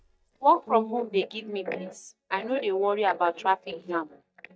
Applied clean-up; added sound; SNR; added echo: neural mask model DeepFilterNet 3.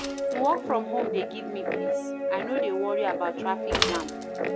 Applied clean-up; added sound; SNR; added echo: none; Guitar + Mechanisms / Bicycle; -2 dB; none.